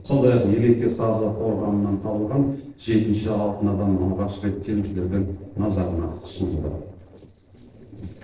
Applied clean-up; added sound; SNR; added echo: neural separator model SepFormer DNS4.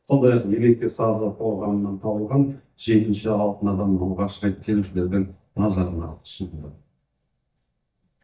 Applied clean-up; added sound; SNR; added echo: neural mask model DeepFilterNet 3.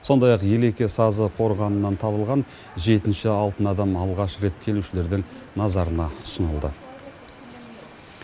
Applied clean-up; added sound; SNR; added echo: none; none; none; none.